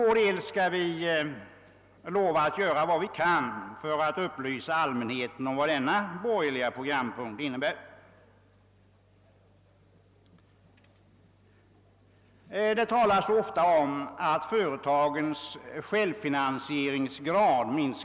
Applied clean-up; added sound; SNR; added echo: none; none; none; none.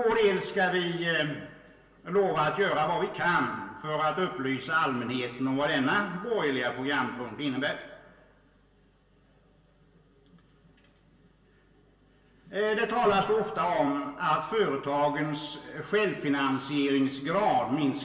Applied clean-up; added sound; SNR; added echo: none; none; none; reverberation time 0.7 s.